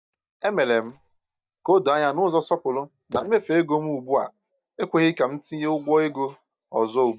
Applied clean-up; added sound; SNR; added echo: neural mask model DeepFilterNet 3.